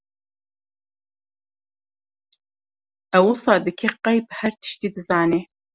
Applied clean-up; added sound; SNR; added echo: none; none; none; none.